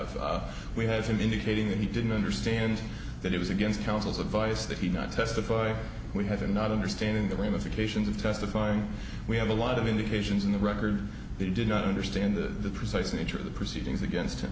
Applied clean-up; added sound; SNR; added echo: none; none; none; none.